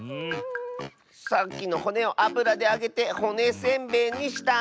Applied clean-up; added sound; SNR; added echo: none; none; none; none.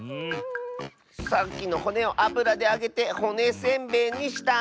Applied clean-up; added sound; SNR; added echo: none; Boom; 19 dB; none.